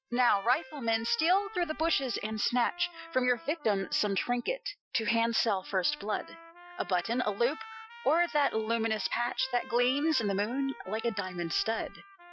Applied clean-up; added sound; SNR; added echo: classical method Wiener filter.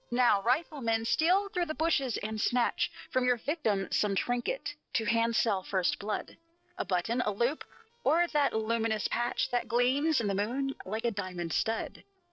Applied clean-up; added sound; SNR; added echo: neural separator model SepFormer DNS4.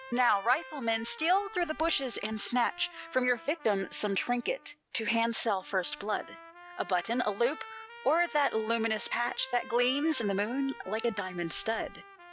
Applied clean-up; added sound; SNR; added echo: none; Trumpet; 18 dB; none.